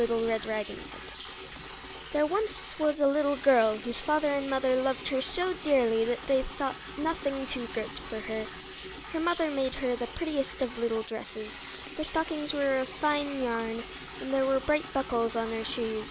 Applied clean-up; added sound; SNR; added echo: none; Liquid; 11 dB; none.